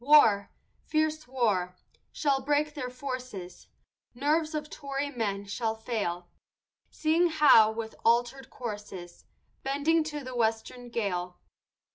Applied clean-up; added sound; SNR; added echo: none; none; none; none.